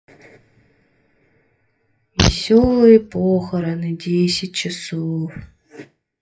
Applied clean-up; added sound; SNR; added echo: classical method WPE with log-MMSE.